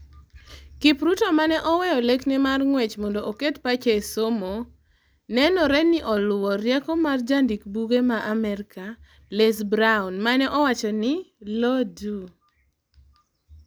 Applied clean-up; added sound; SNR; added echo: none; none; none; none.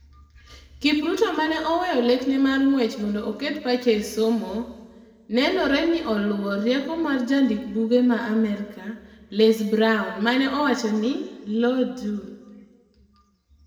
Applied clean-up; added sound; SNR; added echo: none; none; none; reverberation time 1.6 s.